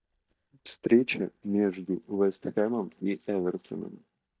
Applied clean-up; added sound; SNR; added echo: neural mask model DeepFilterNet 3.